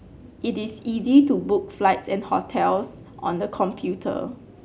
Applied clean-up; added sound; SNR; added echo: none; none; none; none.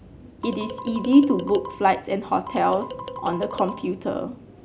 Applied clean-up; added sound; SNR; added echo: none; Marimba, xylophone; 13 dB; none.